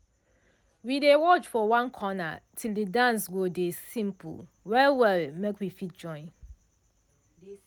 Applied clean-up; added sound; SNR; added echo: none; none; none; none.